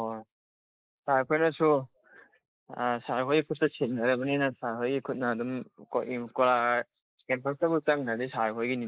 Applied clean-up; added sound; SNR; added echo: neural mask model Resemble Enhance denoiser.